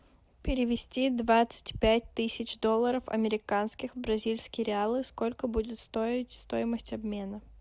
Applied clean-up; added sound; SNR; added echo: none; none; none; none.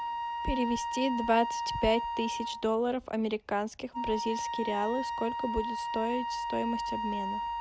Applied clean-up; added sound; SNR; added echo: none; Wind instrument, woodwind instrument; 3 dB; none.